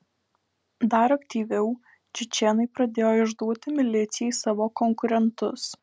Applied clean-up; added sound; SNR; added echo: none; none; none; none.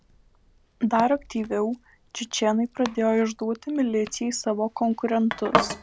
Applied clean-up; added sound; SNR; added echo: none; Domestic sounds, home sounds; 8 dB; none.